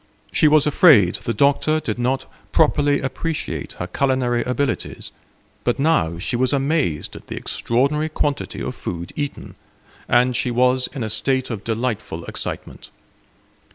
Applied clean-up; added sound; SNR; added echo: none; none; none; none.